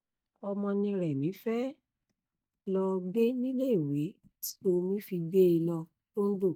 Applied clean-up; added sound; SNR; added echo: neural mask model DeepFilterNet 3.